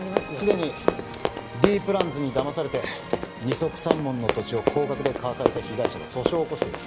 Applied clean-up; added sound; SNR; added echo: none; Run; 1 dB; none.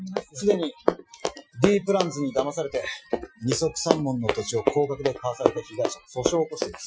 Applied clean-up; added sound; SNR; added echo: classical method Wiener filter.